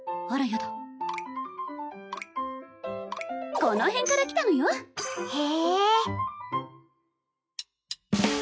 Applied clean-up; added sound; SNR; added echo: classical method log-MMSE.